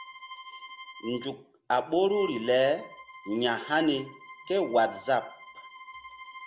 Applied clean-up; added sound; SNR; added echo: none; Bowed string instrument; 17 dB; none.